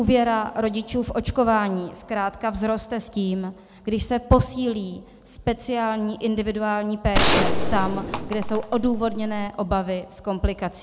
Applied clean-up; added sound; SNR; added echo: none; Gunshot, gunfire; -2 dB; none.